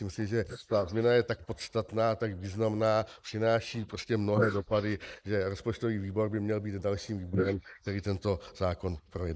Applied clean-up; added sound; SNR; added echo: neural mask model Resemble Enhance denoiser.